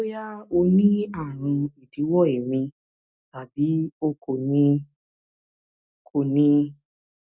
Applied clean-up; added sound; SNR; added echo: none; none; none; none.